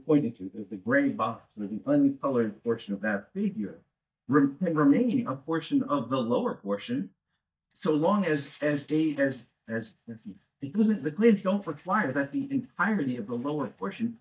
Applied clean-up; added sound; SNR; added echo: neural mask model DeepFilterNet 3.